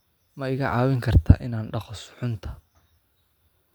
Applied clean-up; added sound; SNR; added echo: none; none; none; none.